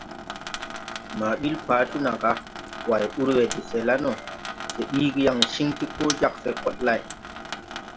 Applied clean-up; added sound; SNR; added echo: none; Sink (filling or washing) / Water tap, faucet; 9 dB; none.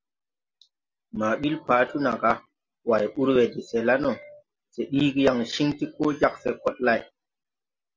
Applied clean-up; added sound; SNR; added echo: none; none; none; none.